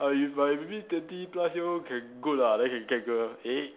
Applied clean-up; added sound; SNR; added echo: none; none; none; none.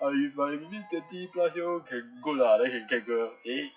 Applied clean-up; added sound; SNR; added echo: classical method WPE with log-MMSE.